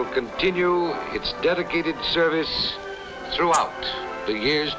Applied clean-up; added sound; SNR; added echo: none; Rattle (instrument); 12 dB; none.